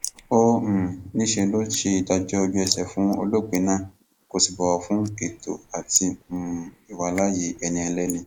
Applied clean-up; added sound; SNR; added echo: neural mask model Resemble Enhance denoiser.